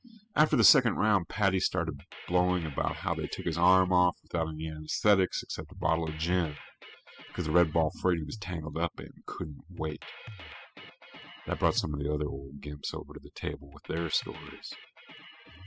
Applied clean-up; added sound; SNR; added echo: classical method spectral subtraction.